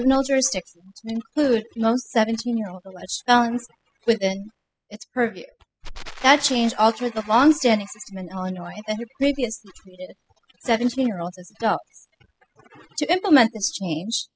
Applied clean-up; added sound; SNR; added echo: classical method spectral subtraction.